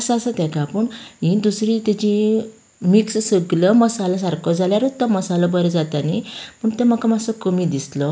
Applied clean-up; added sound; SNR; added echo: none; none; none; none.